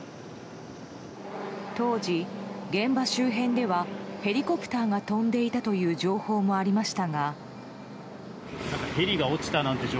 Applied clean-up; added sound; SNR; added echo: none; none; none; none.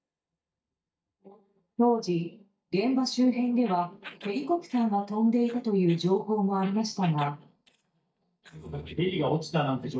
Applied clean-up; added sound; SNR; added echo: neural mask model DeepFilterNet 3.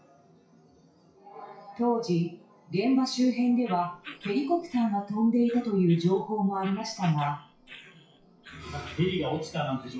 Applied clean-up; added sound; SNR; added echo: classical method WPE with log-MMSE.